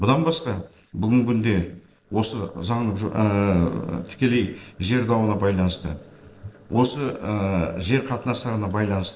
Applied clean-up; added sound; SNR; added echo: neural separator model SepFormer DNS4.